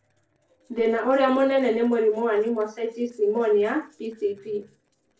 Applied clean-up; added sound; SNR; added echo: neural separator model SepFormer DNS4.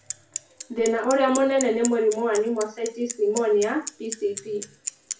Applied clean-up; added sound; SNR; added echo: none; Bicycle; 12 dB; reverberation time 0.3 s.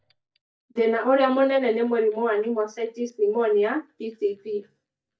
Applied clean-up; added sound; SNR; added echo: neural mask model DeepFilterNet 3.